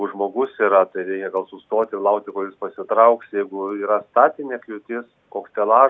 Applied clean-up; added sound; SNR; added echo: none; none; none; none.